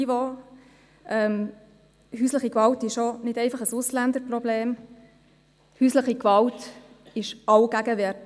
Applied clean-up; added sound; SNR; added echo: none; none; none; none.